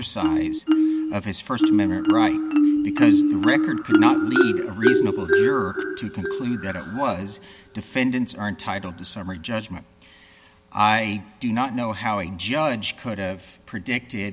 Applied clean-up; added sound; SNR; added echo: none; Marimba, xylophone; -3 dB; none.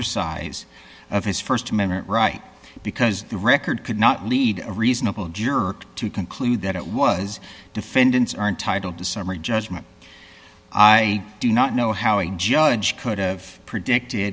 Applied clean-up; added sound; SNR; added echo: none; none; none; none.